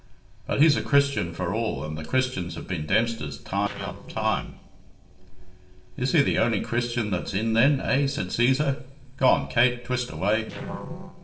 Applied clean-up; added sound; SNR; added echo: neural separator model SepFormer DNS4.